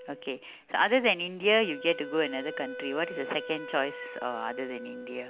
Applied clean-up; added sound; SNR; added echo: none; Wind instrument, woodwind instrument; 12 dB; none.